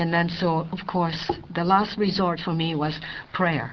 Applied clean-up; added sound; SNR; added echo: none; none; none; none.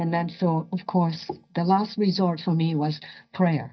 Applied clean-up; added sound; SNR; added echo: neural mask model DeepFilterNet 3.